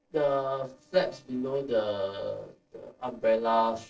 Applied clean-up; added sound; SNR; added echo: neural separator model SepFormer DNS4.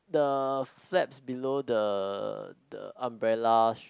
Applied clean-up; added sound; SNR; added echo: none; none; none; none.